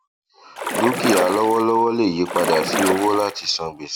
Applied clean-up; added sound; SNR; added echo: none; Splash, splatter; 5 dB; none.